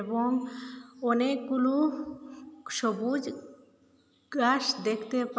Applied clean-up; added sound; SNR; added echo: none; none; none; none.